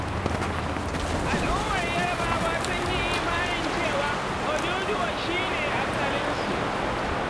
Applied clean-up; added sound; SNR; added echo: none; Crow; -5 dB; none.